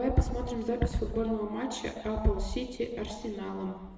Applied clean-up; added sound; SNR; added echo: none; none; none; reverberation time 1.1 s.